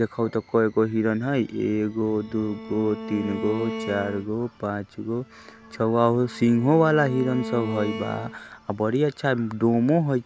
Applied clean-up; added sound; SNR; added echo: none; Bowed string instrument; 12 dB; none.